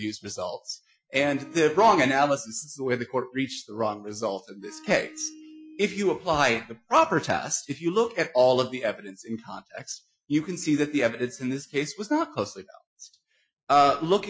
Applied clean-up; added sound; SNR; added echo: classical method Wiener filter.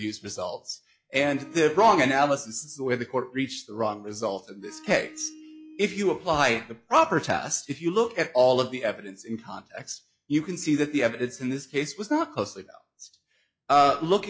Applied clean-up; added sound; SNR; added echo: classical method log-MMSE.